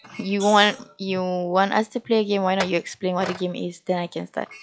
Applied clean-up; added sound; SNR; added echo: classical method log-MMSE.